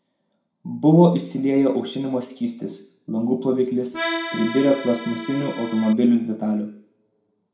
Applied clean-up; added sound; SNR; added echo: none; Accordion; 8 dB; reverberation time 0.5 s.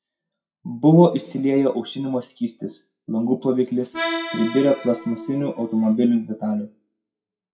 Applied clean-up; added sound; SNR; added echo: classical method WPE with log-MMSE.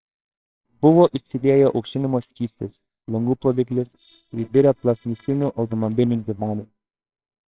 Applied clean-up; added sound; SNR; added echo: neural separator model SepFormer WHAMR!.